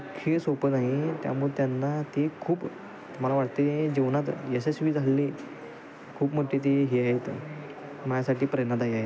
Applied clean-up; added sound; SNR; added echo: none; none; none; none.